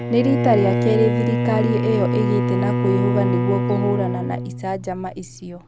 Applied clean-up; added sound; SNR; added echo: none; Bowed string instrument; -1 dB; none.